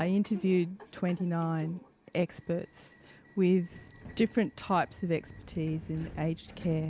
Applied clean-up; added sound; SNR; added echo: none; Subway, metro, underground; 18 dB; none.